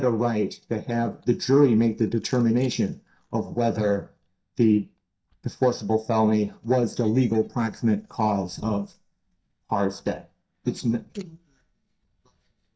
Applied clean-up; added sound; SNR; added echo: neural mask model DeepFilterNet 3.